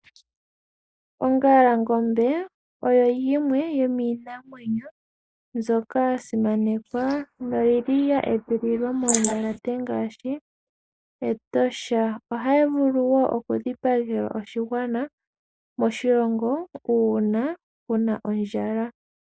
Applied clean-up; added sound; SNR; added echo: neural mask model Resemble Enhance denoiser.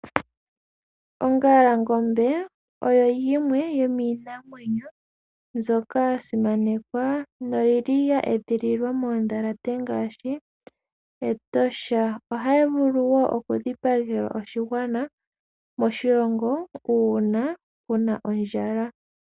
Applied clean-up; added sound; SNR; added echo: none; none; none; none.